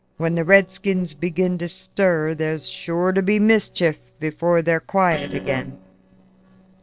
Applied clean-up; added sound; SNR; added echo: neural separator model SepFormer DNS4.